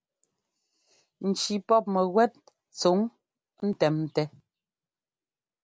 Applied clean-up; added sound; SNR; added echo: none; none; none; none.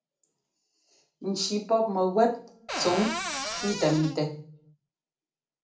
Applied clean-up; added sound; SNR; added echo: none; Cupboard open or close; 4 dB; reverberation time 0.4 s.